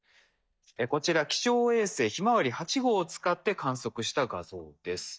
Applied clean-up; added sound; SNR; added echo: neural mask model DeepFilterNet 3.